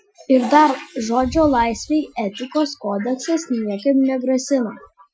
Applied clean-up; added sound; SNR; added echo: classical method Wiener filter.